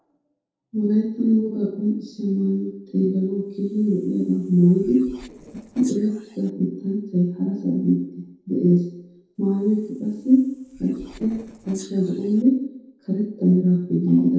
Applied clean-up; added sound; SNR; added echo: neural separator model SepFormer DNS4.